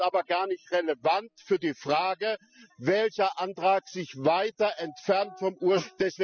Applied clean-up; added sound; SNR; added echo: classical method spectral subtraction.